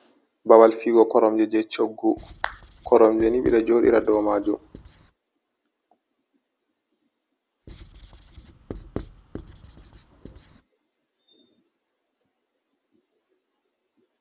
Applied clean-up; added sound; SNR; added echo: none; Writing; 17 dB; none.